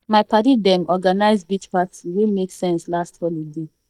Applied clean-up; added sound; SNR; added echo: neural mask model DeepFilterNet 3.